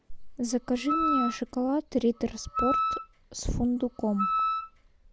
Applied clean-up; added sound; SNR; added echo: none; Wind instrument, woodwind instrument; 2 dB; none.